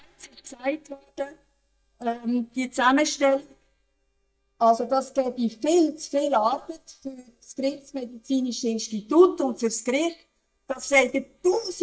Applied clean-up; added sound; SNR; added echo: neural mask model DeepFilterNet 3.